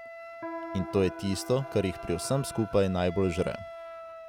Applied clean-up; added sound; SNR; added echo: none; Wind instrument, woodwind instrument + Electric guitar; 11 dB; none.